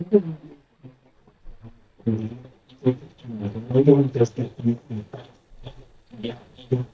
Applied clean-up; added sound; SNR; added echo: neural mask model DeepFilterNet 3.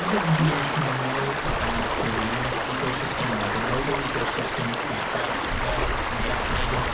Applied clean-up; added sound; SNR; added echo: none; Stream; -4 dB; reverberation time 0.4 s.